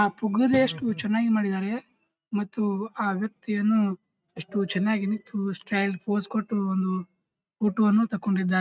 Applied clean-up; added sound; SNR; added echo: neural mask model RNNoise.